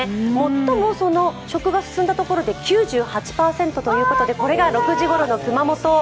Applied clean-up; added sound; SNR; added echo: none; none; none; none.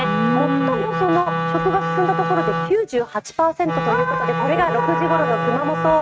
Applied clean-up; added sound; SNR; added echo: neural mask model RNNoise.